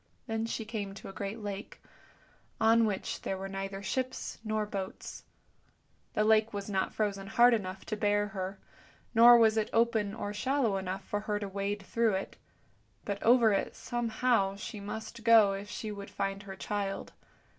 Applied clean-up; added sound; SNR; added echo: none; none; none; none.